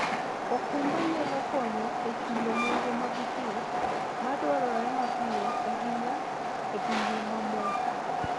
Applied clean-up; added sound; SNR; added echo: none; Train; -4 dB; none.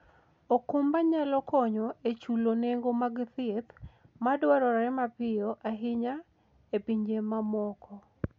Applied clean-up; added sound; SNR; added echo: none; none; none; none.